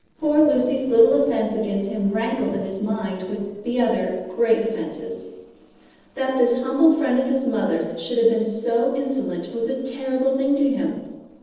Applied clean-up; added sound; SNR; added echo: neural separator model SepFormer DNS4.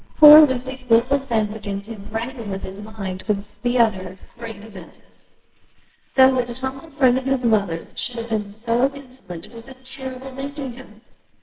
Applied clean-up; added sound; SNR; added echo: neural separator model SepFormer WHAMR!.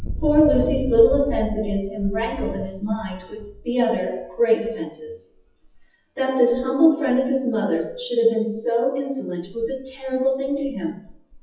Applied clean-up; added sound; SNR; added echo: classical method WPE with log-MMSE.